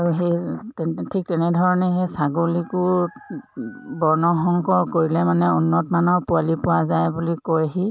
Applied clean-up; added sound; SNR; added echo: none; none; none; none.